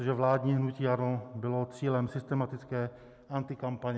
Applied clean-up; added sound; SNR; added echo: none; none; none; none.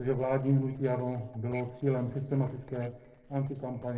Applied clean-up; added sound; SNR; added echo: neural separator model SepFormer DNS4.